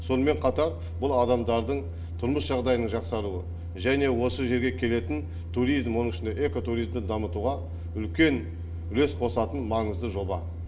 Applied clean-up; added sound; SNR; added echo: none; none; none; reverberation time 0.6 s.